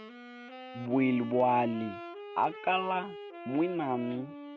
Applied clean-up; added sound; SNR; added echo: none; Wind instrument, woodwind instrument; 13 dB; none.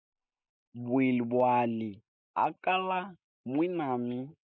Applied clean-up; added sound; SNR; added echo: neural mask model Resemble Enhance denoiser.